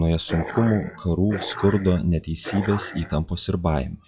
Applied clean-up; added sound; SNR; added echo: classical method WPE with log-MMSE.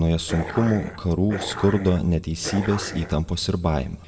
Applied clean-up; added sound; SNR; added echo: none; Dog; 11 dB; reverberation time 1.2 s.